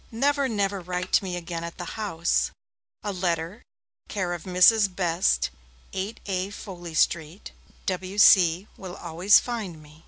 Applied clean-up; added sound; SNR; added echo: none; Telephone; 18 dB; none.